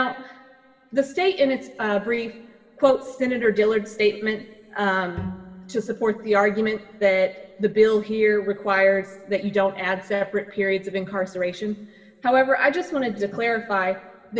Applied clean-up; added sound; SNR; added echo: none; Bowed string instrument; 16 dB; reverberation time 2.5 s.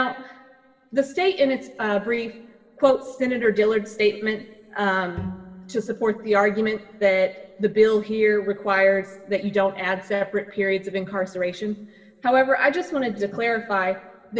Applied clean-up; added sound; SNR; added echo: neural separator model SepFormer DNS4.